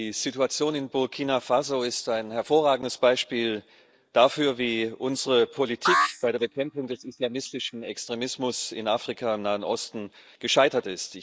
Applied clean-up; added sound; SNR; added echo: neural mask model DeepFilterNet 3.